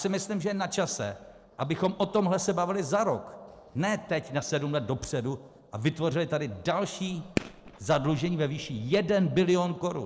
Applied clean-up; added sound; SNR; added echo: neural separator model SepFormer DNS4.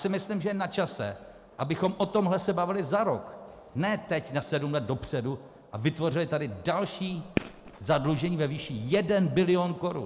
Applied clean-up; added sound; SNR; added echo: none; Fireworks; 11 dB; none.